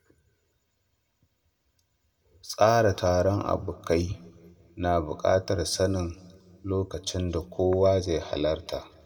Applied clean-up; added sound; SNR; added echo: none; none; none; reverberation time 1.0 s.